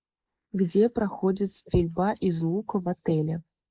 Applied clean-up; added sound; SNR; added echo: neural mask model Resemble Enhance denoiser.